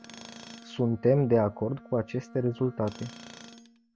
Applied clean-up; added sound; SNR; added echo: none; Tools + Bowed string instrument; 19 dB; none.